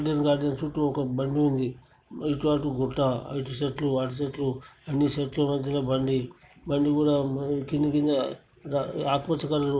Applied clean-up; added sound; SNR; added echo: none; none; none; none.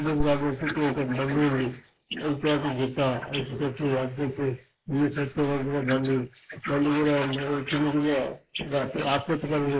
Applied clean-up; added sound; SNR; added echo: neural mask model Resemble Enhance denoiser.